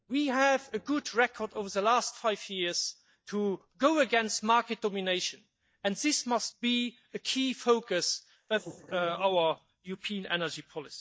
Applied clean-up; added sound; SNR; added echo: neural mask model DeepFilterNet 3.